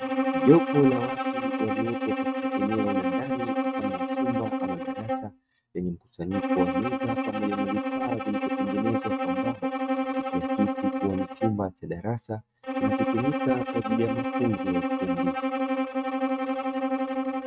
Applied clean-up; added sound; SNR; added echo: neural mask model RNNoise.